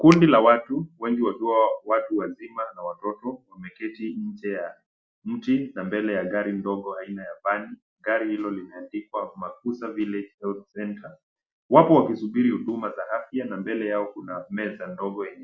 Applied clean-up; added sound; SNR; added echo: none; Finger snapping; 17 dB; none.